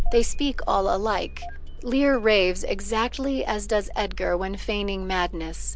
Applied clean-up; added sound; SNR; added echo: none; Engine starting; 4 dB; none.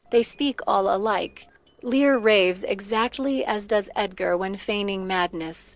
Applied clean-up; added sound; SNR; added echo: neural separator model SepFormer DNS4.